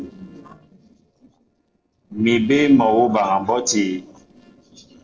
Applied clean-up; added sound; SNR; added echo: neural separator model SepFormer DNS4.